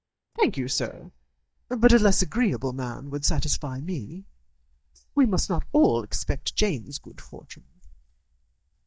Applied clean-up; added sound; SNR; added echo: neural mask model DeepFilterNet 3.